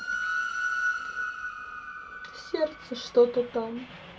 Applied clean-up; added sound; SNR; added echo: none; Train; 3 dB; reverberation time 0.1 s.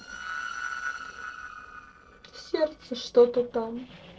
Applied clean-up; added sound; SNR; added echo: neural separator model SepFormer DNS4.